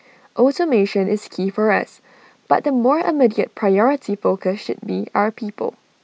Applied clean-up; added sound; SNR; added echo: none; none; none; none.